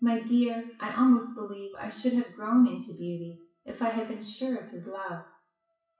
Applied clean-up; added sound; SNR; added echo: classical method WPE with log-MMSE.